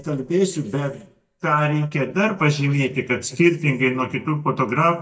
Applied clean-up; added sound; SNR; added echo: neural mask model DeepFilterNet 3.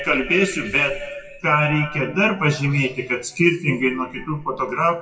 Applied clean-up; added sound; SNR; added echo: classical method WPE with log-MMSE.